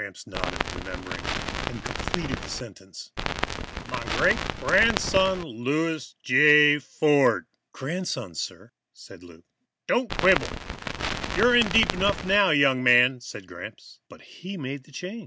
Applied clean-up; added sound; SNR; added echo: none; Crackle; 4 dB; none.